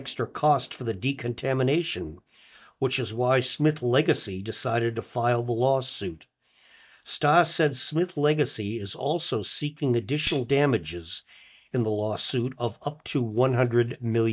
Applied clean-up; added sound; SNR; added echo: neural mask model DeepFilterNet 3.